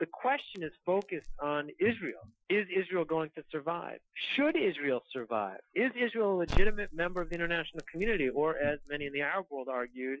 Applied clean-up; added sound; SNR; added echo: classical method Wiener filter.